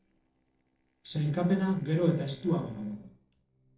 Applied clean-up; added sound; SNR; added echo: neural separator model SepFormer DNS4.